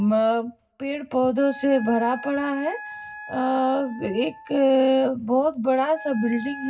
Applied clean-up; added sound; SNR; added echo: none; Wind instrument, woodwind instrument; 17 dB; reverberation time 0.4 s.